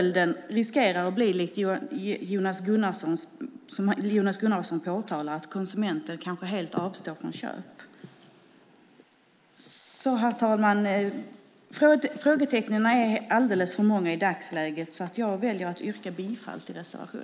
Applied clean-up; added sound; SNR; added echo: neural mask model Resemble Enhance denoiser.